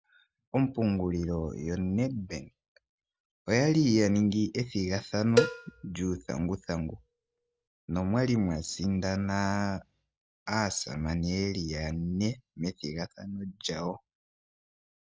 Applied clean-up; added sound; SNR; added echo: none; Cowbell; 3 dB; none.